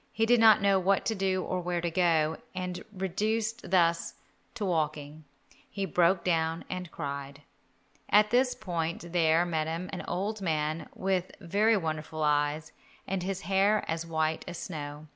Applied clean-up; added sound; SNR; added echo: none; none; none; none.